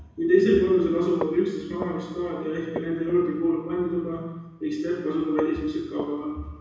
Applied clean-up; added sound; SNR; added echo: none; Walk, footsteps; 17 dB; reverberation time 1.1 s.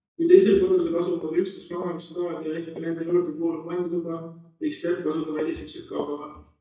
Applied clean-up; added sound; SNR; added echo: neural mask model DeepFilterNet 3.